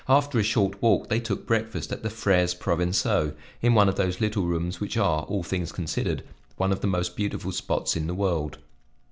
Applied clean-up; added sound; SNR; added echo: none; none; none; none.